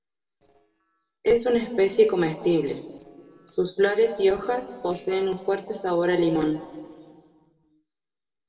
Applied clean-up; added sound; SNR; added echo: neural separator model SepFormer DNS4.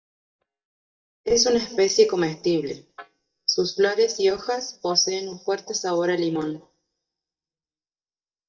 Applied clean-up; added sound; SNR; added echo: neural mask model DeepFilterNet 3.